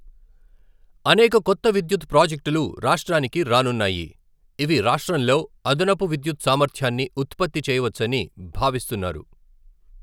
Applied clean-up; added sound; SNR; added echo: none; none; none; none.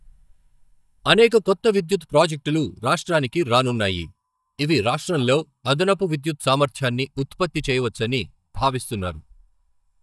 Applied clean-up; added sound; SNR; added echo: neural mask model DeepFilterNet 3.